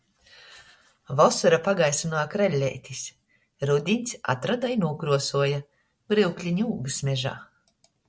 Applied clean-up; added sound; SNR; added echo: none; none; none; none.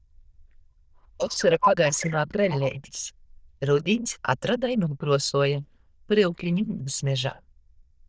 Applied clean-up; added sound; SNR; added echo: neural diffusion model UNIVERSE++.